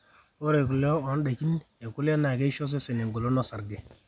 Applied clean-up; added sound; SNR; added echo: none; none; none; none.